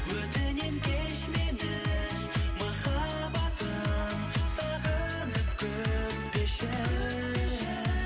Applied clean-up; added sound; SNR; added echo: none; none; none; none.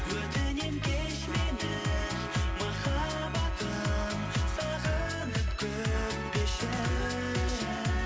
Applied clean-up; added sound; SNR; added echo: none; Trumpet; 13 dB; none.